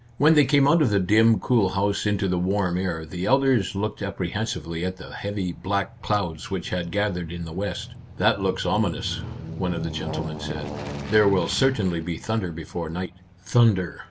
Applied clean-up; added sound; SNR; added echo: none; Aircraft; 14 dB; none.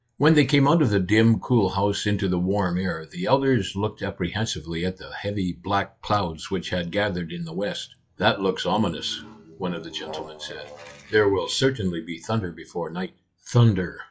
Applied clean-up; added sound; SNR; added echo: classical method log-MMSE.